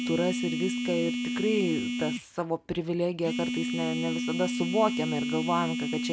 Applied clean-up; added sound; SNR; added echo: none; Telephone; 1 dB; none.